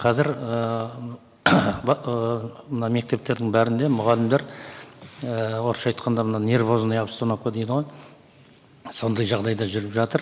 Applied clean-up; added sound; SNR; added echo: none; none; none; none.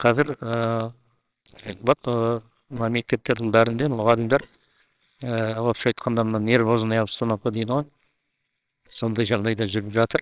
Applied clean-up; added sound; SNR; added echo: neural separator model SepFormer WHAMR!.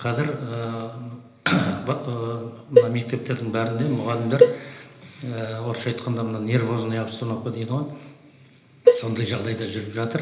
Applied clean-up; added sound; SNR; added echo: none; Cowbell; -4 dB; reverberation time 1.0 s.